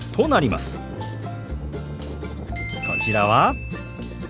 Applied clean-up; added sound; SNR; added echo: none; Thunder; 17 dB; none.